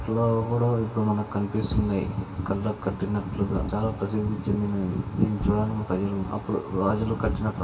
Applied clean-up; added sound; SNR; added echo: none; Thump, thud; 14 dB; reverberation time 2.0 s.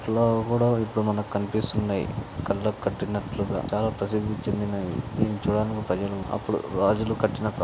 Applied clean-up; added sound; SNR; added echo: none; none; none; none.